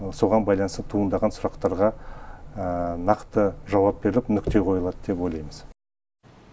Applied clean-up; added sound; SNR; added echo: none; none; none; none.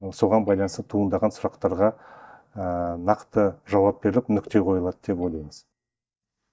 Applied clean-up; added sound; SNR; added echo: neural mask model DeepFilterNet 3.